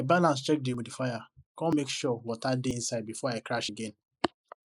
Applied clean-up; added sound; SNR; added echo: neural mask model Resemble Enhance denoiser.